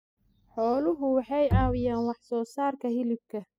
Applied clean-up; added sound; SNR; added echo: classical method spectral subtraction.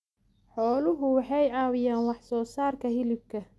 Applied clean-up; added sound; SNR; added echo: none; none; none; none.